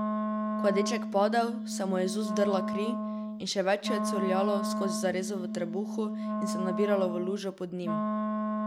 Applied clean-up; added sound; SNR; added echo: none; Wind instrument, woodwind instrument; 1 dB; none.